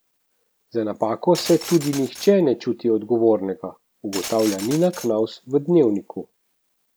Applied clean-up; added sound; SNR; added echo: none; Glass; 15 dB; none.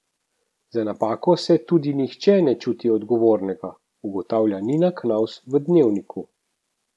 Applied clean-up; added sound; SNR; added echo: none; none; none; none.